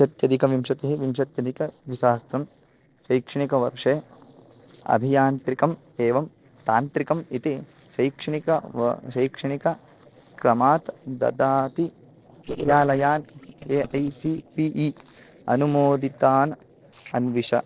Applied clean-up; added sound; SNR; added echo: neural separator model SepFormer DNS4.